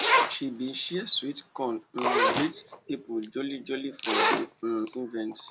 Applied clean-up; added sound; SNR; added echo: none; Zipper (clothing); -4 dB; none.